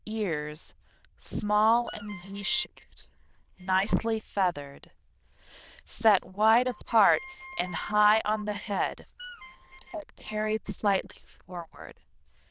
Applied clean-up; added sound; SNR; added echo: neural diffusion model UNIVERSE++.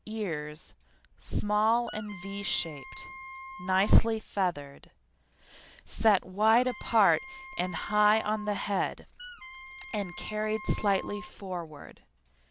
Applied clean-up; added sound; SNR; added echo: none; Wind instrument, woodwind instrument; 15 dB; none.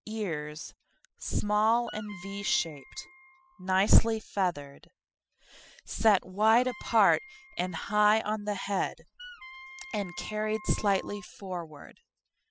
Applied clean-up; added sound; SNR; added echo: classical method spectral subtraction.